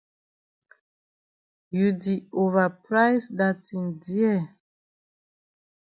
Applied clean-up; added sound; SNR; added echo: none; none; none; none.